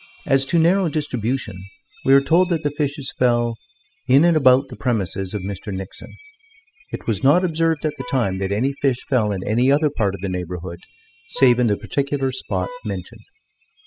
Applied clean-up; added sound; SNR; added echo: classical method spectral subtraction.